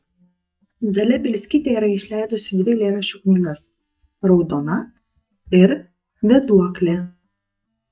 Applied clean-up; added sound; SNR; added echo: neural mask model DeepFilterNet 3.